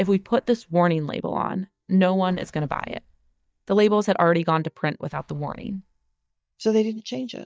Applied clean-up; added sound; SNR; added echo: neural mask model DeepFilterNet 3.